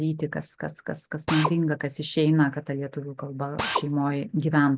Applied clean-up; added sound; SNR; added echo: none; Drill; 3 dB; none.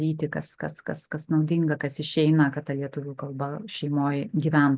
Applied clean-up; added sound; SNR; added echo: none; none; none; none.